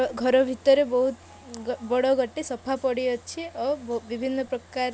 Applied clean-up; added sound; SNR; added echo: none; none; none; none.